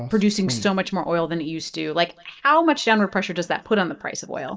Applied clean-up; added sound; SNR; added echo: neural mask model DeepFilterNet 3.